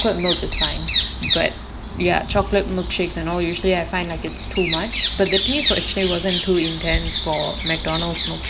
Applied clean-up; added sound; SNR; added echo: none; Bird vocalization, bird call, bird song; 4 dB; none.